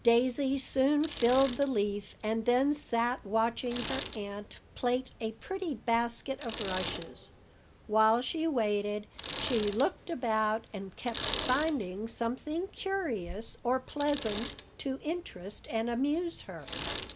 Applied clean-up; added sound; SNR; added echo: none; Bicycle; 8 dB; none.